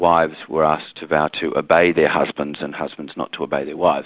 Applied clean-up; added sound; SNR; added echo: none; none; none; none.